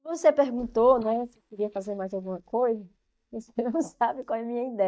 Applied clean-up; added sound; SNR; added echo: neural mask model DeepFilterNet 3.